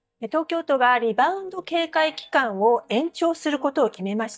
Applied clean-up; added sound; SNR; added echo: neural mask model DeepFilterNet 3.